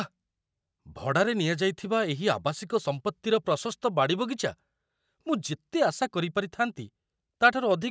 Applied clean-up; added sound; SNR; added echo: none; none; none; none.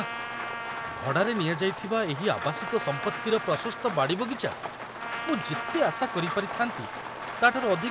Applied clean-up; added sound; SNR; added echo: none; Trumpet + Rain; 6 dB; none.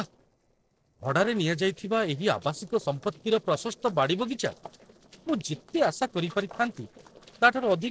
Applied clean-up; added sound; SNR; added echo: neural separator model SepFormer DNS4.